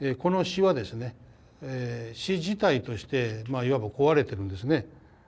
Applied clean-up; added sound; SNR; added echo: none; none; none; none.